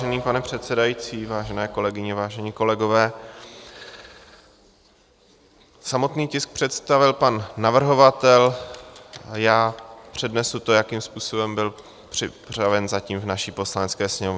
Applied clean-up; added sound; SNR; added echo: none; none; none; none.